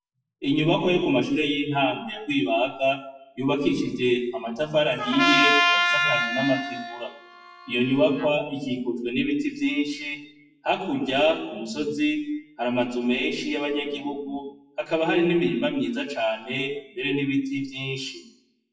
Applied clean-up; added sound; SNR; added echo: classical method WPE with log-MMSE.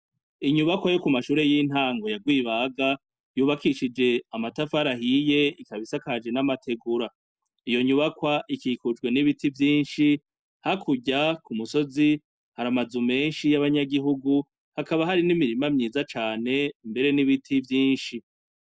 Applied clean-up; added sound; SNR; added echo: none; none; none; none.